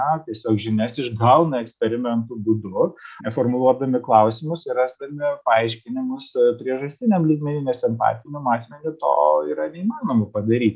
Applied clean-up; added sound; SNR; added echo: none; none; none; none.